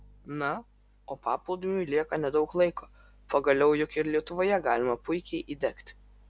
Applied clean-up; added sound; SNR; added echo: none; none; none; none.